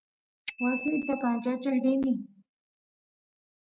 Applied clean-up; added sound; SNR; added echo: neural mask model RNNoise.